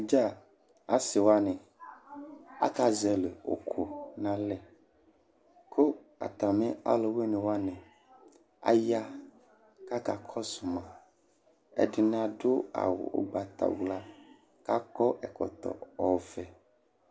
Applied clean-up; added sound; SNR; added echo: none; none; none; none.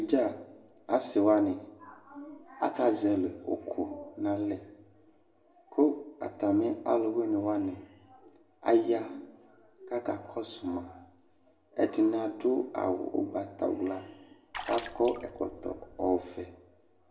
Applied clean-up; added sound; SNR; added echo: none; Water / Splash, splatter; 13 dB; reverberation time 0.6 s.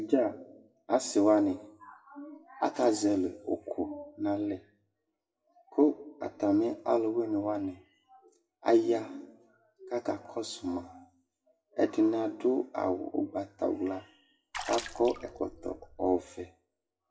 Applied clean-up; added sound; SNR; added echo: classical method WPE with log-MMSE.